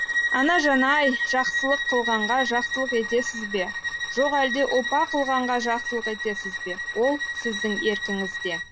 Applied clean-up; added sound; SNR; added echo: none; Bowed string instrument; 3 dB; none.